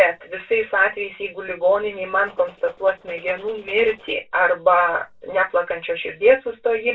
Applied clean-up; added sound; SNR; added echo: neural separator model SepFormer DNS4.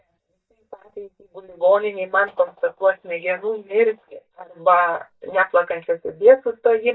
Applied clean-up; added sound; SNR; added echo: neural mask model DeepFilterNet 3.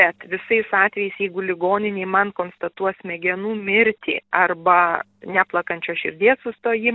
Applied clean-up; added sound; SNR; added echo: none; none; none; none.